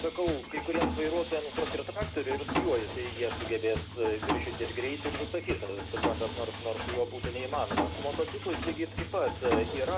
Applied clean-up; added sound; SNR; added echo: none; Mechanisms; 2 dB; none.